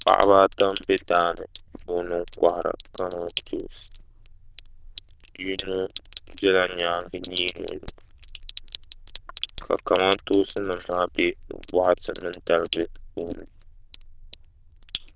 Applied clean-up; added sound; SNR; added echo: neural diffusion model UNIVERSE++.